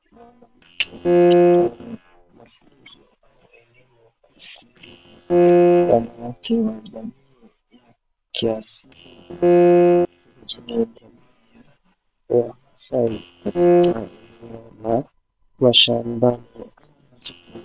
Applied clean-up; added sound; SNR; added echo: neural separator model SepFormer WHAM!.